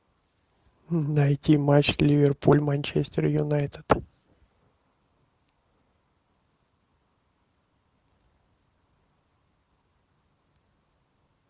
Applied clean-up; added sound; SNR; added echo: none; none; none; none.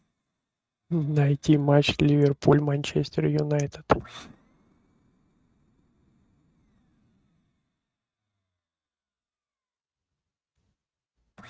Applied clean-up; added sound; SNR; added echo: neural mask model RNNoise.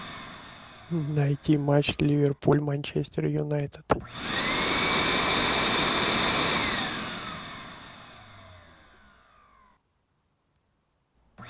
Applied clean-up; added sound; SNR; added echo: none; Domestic sounds, home sounds; 0 dB; none.